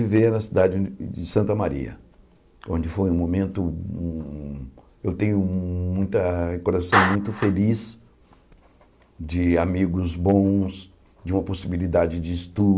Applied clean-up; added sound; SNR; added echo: none; Clapping; 12 dB; none.